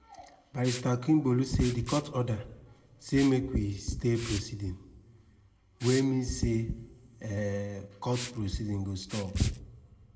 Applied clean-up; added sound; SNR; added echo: none; Liquid; 17 dB; reverberation time 0.8 s.